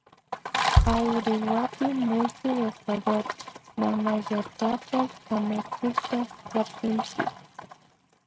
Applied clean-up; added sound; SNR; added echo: neural mask model RNNoise.